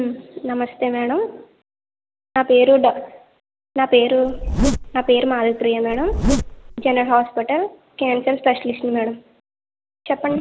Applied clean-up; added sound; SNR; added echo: none; Zipper (clothing); 3 dB; none.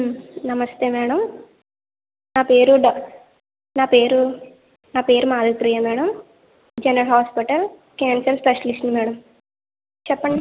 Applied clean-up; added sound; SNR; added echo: none; none; none; none.